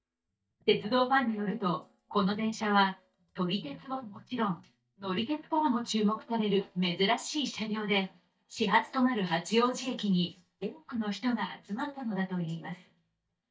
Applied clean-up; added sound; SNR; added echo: neural mask model DeepFilterNet 3.